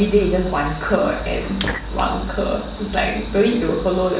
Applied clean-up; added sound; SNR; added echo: none; Fire; 15 dB; reverberation time 0.5 s.